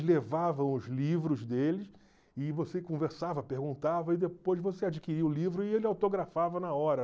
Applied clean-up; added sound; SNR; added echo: none; none; none; none.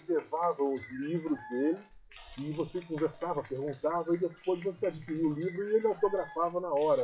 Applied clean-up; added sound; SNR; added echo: classical method WPE with log-MMSE.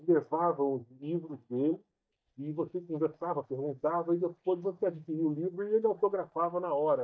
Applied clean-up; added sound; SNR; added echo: neural mask model DeepFilterNet 3.